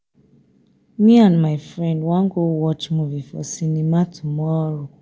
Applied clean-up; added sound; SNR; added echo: none; none; none; none.